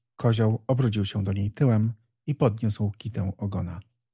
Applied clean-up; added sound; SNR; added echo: none; none; none; none.